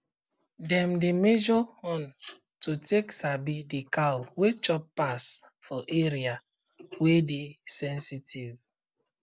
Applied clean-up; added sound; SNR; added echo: none; none; none; none.